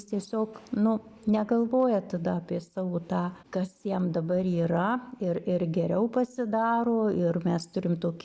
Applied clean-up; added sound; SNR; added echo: none; none; none; none.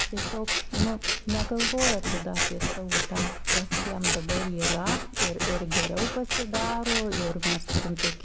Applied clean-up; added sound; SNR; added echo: none; Scissors; -3 dB; none.